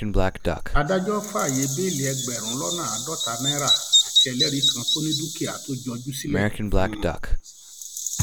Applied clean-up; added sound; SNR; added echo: none; Bird vocalization, bird call, bird song; -4 dB; none.